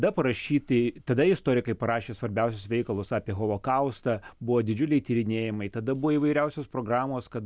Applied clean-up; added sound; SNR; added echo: none; none; none; none.